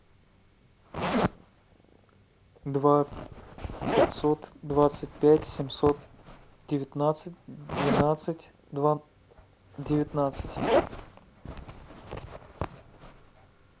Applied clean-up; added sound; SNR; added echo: none; Zipper (clothing); 4 dB; none.